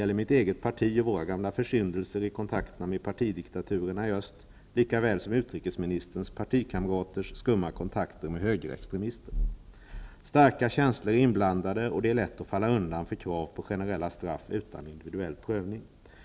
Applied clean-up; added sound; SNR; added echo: none; none; none; none.